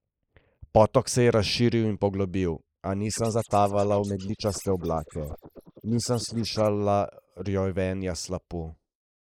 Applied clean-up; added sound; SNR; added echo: neural mask model Resemble Enhance denoiser.